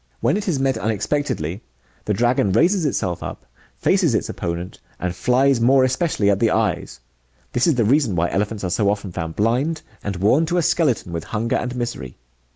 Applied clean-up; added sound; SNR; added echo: none; none; none; none.